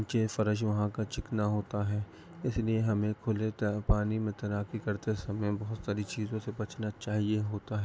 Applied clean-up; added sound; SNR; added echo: none; none; none; none.